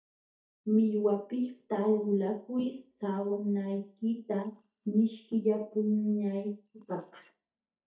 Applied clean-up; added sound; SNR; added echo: neural mask model DeepFilterNet 3.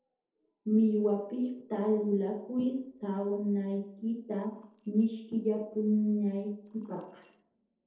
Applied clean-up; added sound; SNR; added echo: neural separator model SepFormer DNS4.